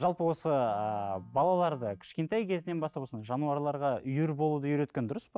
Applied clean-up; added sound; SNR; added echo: neural mask model DeepFilterNet 3.